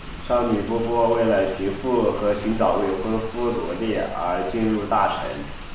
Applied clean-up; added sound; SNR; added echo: none; Rain; 11 dB; reverberation time 0.7 s.